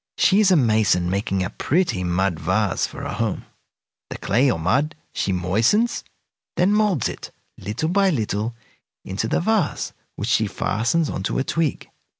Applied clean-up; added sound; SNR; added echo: none; none; none; none.